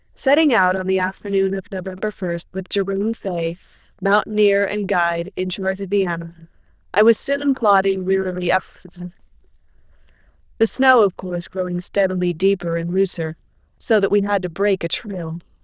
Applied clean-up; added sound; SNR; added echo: neural diffusion model UNIVERSE++.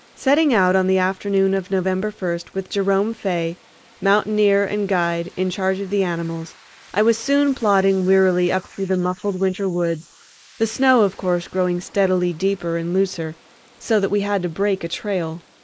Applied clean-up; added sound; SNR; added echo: neural mask model Resemble Enhance denoiser.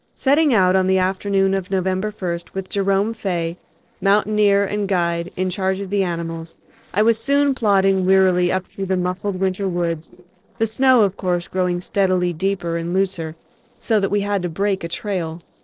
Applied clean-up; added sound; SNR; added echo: neural separator model SepFormer DNS4.